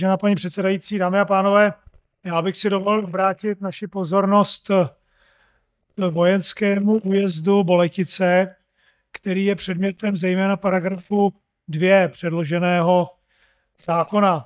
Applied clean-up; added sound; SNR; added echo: neural mask model DeepFilterNet 3.